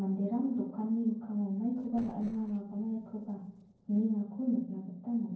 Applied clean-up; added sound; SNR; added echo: neural separator model SepFormer DNS4.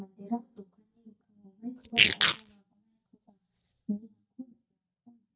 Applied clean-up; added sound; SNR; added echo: neural mask model DeepFilterNet 3.